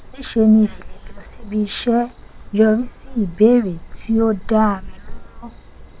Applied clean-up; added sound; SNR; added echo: neural separator model SepFormer WHAM!.